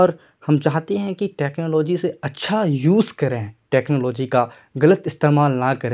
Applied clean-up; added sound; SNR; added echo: none; none; none; none.